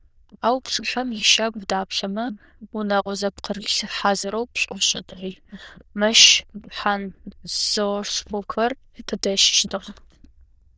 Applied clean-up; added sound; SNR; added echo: neural diffusion model UNIVERSE++.